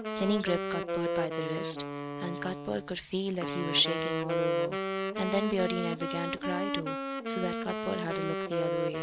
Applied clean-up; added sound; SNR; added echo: none; Wind instrument, woodwind instrument; 0 dB; none.